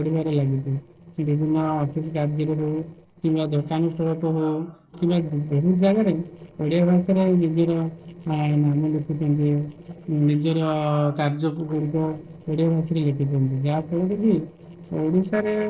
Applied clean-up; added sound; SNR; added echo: neural separator model SepFormer DNS4.